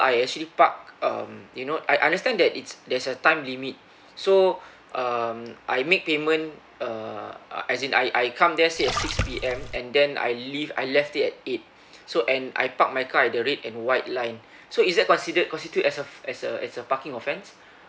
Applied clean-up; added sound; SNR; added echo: none; Splash, splatter; 4 dB; none.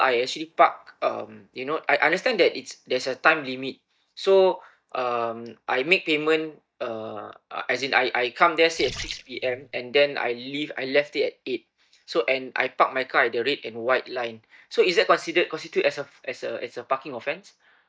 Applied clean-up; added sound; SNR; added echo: neural mask model DeepFilterNet 3.